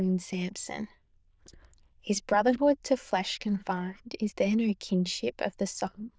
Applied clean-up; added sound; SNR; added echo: neural diffusion model UNIVERSE++.